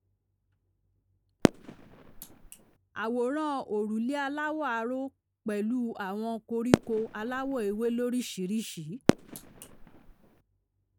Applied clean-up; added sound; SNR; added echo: none; Fireworks; -3 dB; none.